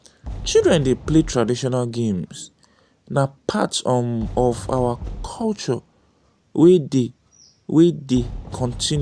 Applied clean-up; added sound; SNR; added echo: none; Fireworks; 15 dB; none.